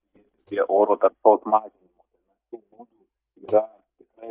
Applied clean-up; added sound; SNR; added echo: neural mask model DeepFilterNet 3.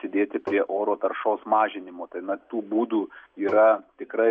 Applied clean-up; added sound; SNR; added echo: none; Tap; 11 dB; none.